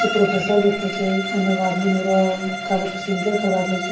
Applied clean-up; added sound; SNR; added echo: none; Bowed string instrument; 6 dB; reverberation time 0.7 s.